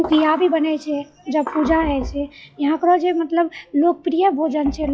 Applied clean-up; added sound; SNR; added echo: classical method log-MMSE.